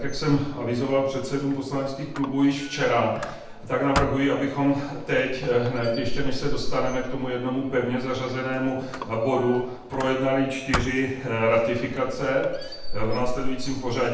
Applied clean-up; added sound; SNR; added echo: none; Squeak; 6 dB; reverberation time 0.8 s.